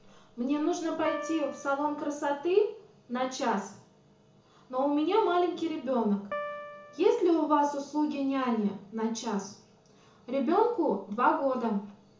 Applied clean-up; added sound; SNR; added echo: none; Piano; 12 dB; reverberation time 0.7 s.